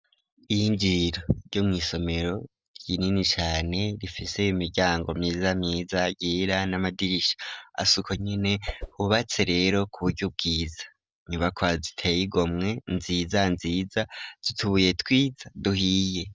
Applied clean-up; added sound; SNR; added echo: neural separator model SepFormer DNS4.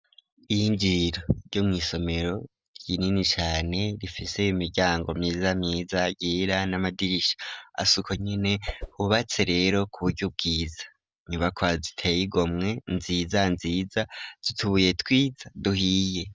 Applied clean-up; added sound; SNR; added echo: none; Whoosh, swoosh, swish; 10 dB; none.